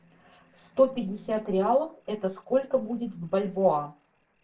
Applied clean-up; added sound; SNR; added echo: neural separator model SepFormer DNS4.